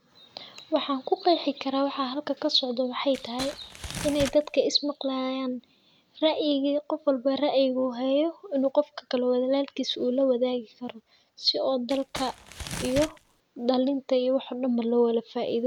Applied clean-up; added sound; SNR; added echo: none; Crumpling, crinkling; 11 dB; none.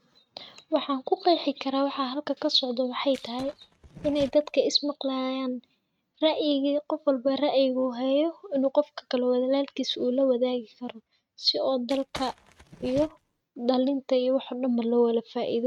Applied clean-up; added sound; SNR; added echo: neural mask model RNNoise.